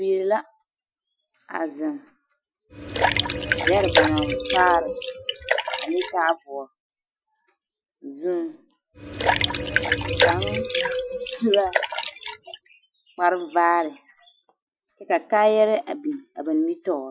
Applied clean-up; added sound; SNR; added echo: classical method Wiener filter.